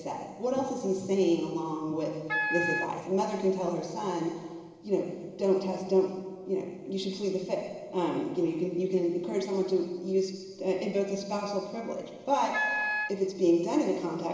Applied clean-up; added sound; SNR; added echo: none; Wind instrument, woodwind instrument; 3 dB; reverberation time 1.2 s.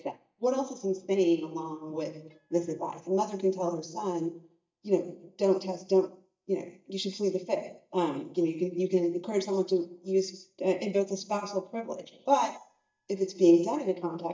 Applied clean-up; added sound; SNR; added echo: neural mask model DeepFilterNet 3.